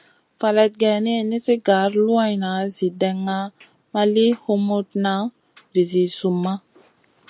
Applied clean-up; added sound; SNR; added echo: none; none; none; none.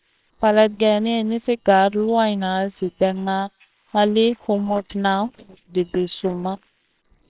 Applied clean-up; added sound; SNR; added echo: neural separator model SepFormer WHAMR!.